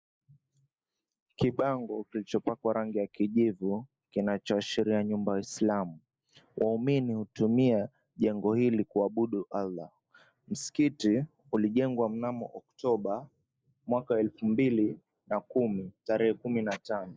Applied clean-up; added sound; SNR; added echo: neural mask model Resemble Enhance denoiser.